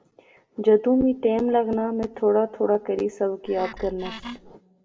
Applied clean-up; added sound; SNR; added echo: none; Wood; 14 dB; reverberation time 0.7 s.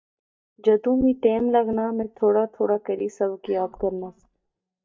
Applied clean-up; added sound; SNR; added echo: neural mask model DeepFilterNet 3.